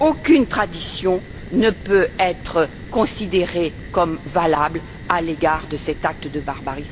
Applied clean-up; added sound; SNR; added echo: none; Fire; 14 dB; none.